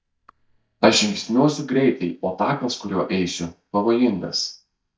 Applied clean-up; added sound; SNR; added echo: neural mask model DeepFilterNet 3.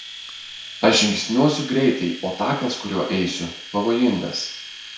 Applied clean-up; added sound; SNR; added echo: none; Domestic sounds, home sounds; 15 dB; reverberation time 0.6 s.